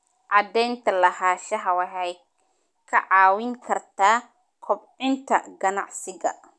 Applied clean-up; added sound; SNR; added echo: none; none; none; none.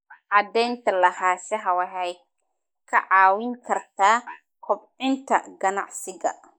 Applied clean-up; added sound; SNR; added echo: neural mask model Resemble Enhance denoiser.